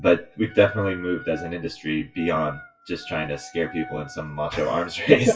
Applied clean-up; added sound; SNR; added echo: classical method WPE with log-MMSE.